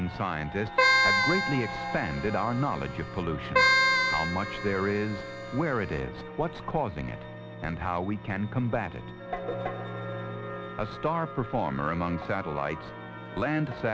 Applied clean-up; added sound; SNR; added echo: none; Keyboard (musical); -3 dB; none.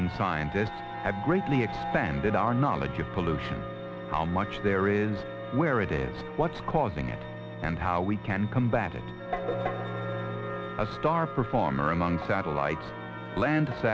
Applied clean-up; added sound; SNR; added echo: none; none; none; none.